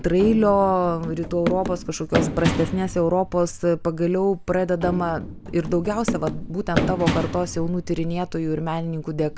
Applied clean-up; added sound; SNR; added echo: none; Run; 7 dB; none.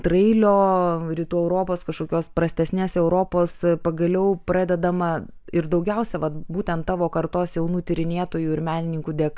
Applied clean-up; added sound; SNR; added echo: none; none; none; none.